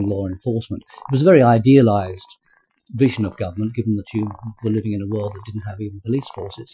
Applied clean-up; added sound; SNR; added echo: classical method Wiener filter.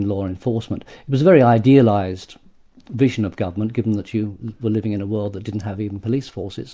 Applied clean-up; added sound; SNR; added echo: none; none; none; none.